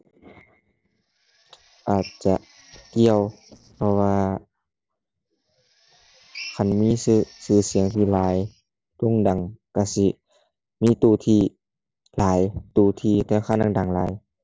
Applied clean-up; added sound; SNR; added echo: neural separator model SepFormer DNS4.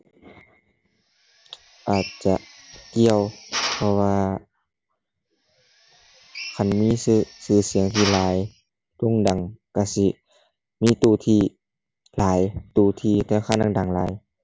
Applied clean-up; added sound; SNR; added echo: none; Drill; 12 dB; none.